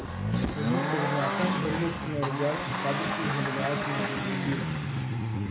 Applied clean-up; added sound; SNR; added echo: none; Accelerating, revving, vroom; -3 dB; none.